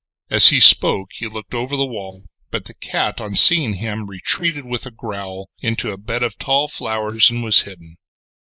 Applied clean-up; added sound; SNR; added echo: neural mask model Resemble Enhance denoiser.